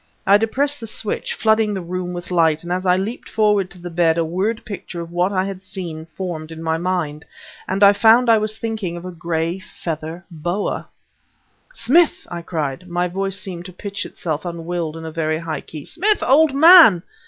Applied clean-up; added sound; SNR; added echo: none; none; none; none.